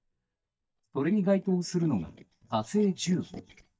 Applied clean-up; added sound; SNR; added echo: neural mask model DeepFilterNet 3.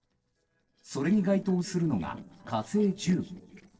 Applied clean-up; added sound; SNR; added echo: neural separator model SepFormer DNS4.